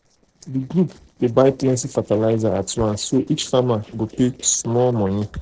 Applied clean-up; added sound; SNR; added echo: neural separator model SepFormer DNS4.